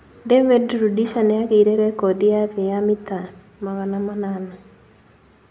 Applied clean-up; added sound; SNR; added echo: none; none; none; none.